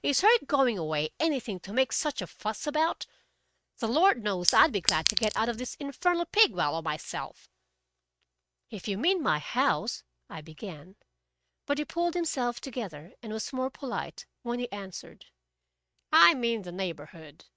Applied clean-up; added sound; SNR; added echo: neural mask model RNNoise.